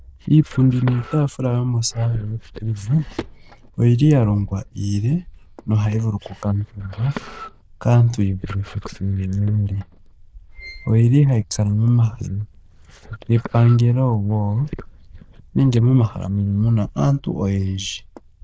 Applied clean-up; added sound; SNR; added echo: neural diffusion model UNIVERSE++.